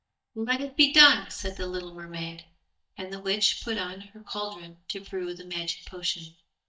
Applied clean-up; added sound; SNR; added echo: neural mask model DeepFilterNet 3.